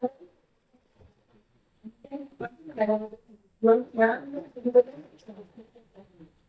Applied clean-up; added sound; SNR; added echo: neural mask model DeepFilterNet 3.